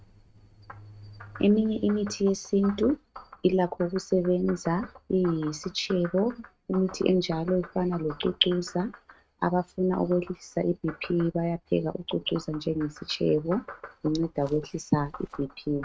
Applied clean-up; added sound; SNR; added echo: neural mask model RNNoise.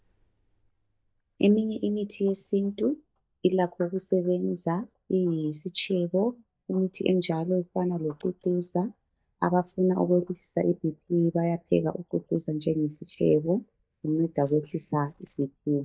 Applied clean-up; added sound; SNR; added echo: neural mask model DeepFilterNet 3.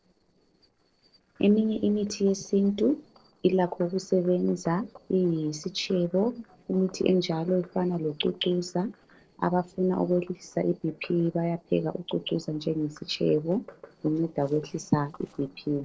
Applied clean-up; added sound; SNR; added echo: neural separator model SepFormer DNS4.